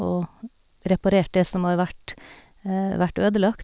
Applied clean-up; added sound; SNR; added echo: none; none; none; none.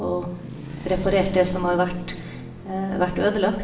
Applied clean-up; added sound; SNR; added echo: none; Traffic noise, roadway noise; 12 dB; reverberation time 0.7 s.